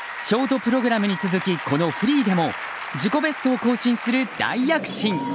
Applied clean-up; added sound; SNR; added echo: none; Coin (dropping) / Dishes, pots, and pans; 20 dB; none.